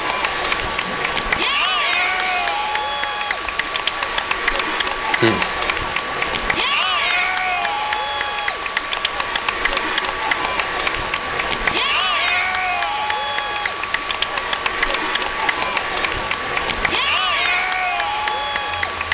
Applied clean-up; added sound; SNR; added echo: none; Cheering / Clapping; -4 dB; none.